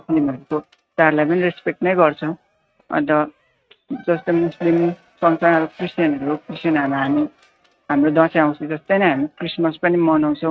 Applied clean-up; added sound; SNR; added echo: neural mask model RNNoise.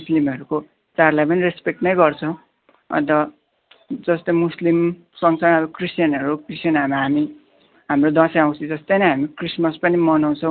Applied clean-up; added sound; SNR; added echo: none; none; none; none.